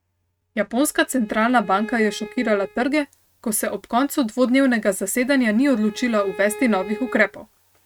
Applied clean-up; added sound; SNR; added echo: neural mask model RNNoise.